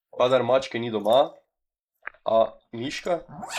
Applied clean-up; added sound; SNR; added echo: neural mask model Resemble Enhance denoiser.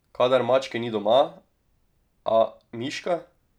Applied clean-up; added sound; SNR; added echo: none; none; none; none.